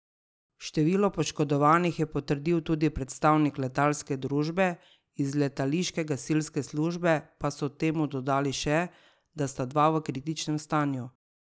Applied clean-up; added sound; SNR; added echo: none; none; none; none.